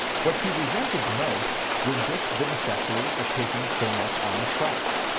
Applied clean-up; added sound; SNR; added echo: none; Rain; -5 dB; none.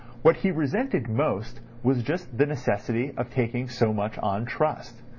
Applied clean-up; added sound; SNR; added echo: none; none; none; none.